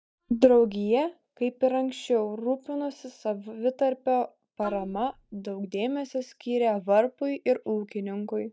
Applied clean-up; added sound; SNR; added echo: neural mask model DeepFilterNet 3.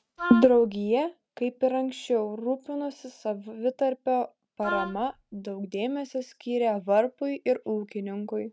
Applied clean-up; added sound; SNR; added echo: neural mask model RNNoise.